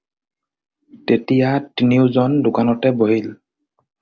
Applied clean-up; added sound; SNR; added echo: none; none; none; none.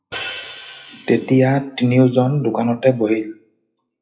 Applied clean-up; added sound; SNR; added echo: classical method WPE with log-MMSE.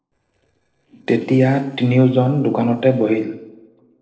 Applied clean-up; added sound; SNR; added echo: neural separator model SepFormer DNS4.